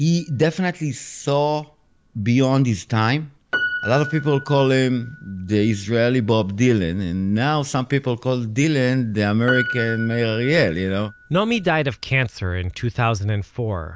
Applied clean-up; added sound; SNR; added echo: none; Piano; 14 dB; none.